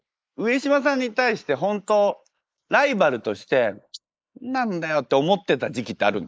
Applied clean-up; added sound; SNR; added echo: neural mask model Resemble Enhance denoiser.